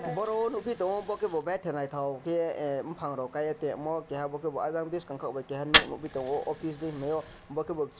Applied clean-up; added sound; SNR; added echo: none; Fire; 2 dB; none.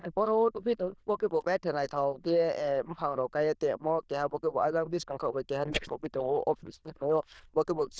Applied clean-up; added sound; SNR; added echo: neural diffusion model UNIVERSE++.